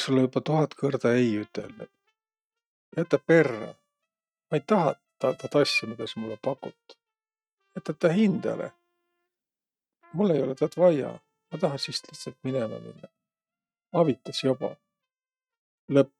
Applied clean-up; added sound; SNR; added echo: neural mask model RNNoise.